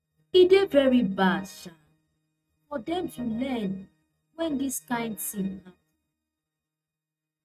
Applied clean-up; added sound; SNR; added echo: neural mask model RNNoise.